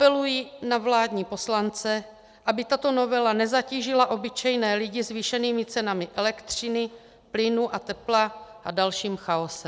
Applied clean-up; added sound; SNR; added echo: none; none; none; none.